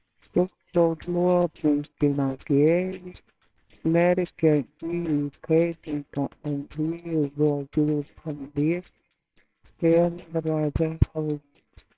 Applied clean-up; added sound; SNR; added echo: neural separator model SepFormer WHAMR!.